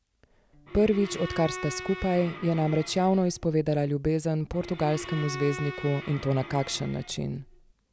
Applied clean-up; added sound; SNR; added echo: none; Bowed string instrument; 13 dB; none.